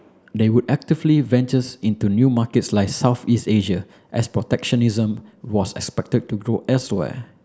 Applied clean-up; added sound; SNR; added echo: none; none; none; none.